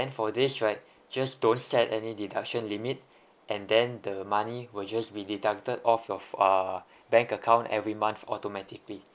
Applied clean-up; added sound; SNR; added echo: none; none; none; none.